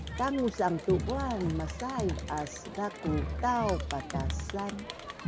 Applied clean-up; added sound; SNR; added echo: none; Crowd; 3 dB; none.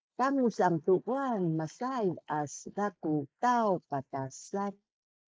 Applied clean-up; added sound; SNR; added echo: neural mask model Resemble Enhance denoiser.